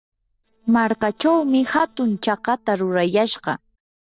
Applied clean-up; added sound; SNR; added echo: neural separator model SepFormer DNS4.